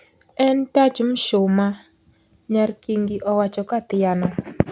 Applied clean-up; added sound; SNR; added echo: none; none; none; none.